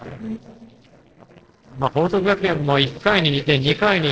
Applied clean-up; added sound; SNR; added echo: neural separator model SepFormer DNS4.